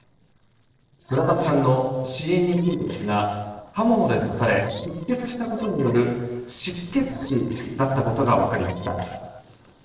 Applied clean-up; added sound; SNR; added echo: neural separator model SepFormer DNS4.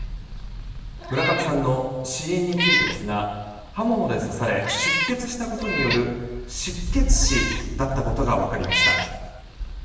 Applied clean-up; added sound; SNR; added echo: none; Meow; 4 dB; reverberation time 1.2 s.